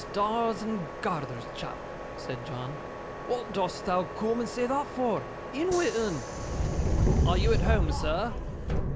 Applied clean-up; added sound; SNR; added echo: none; Subway, metro, underground; -1 dB; none.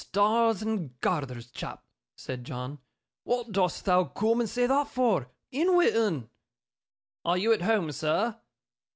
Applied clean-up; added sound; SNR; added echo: none; none; none; none.